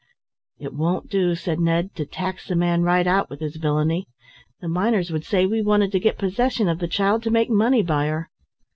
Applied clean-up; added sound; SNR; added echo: none; none; none; none.